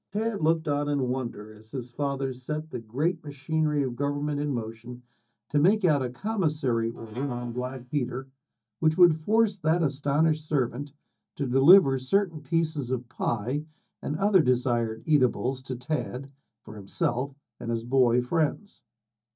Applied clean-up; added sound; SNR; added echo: neural mask model DeepFilterNet 3.